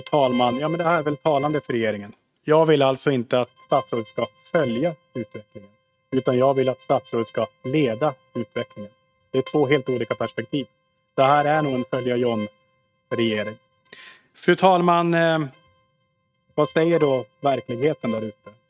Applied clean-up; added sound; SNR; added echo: neural mask model RNNoise.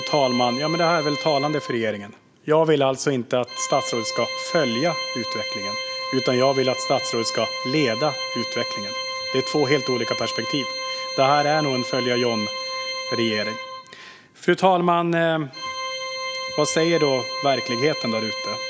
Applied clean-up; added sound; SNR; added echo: none; Organ; 6 dB; none.